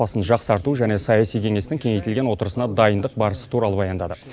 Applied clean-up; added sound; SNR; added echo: none; none; none; none.